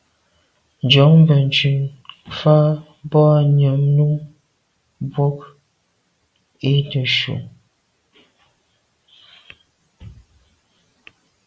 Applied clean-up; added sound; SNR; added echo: none; none; none; none.